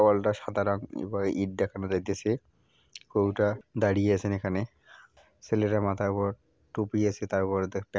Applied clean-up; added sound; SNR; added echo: none; none; none; none.